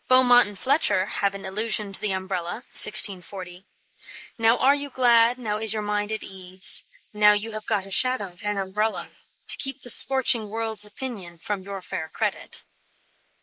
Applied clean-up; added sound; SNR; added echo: neural mask model Resemble Enhance denoiser.